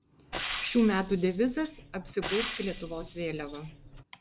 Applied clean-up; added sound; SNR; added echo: none; Frying (food); 9 dB; none.